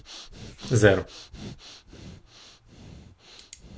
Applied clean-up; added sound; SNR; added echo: none; Breathing; 16 dB; none.